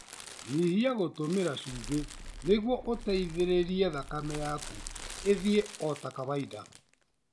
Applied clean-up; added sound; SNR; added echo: none; Car + Crumpling, crinkling; 13 dB; none.